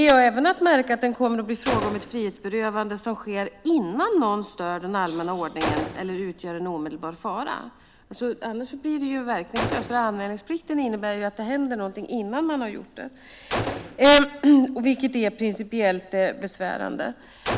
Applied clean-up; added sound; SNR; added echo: none; Gunshot, gunfire; 13 dB; none.